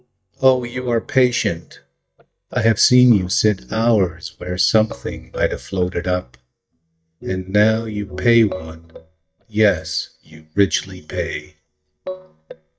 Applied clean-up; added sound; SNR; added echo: neural mask model DeepFilterNet 3.